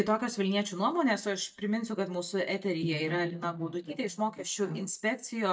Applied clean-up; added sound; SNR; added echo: neural mask model DeepFilterNet 3.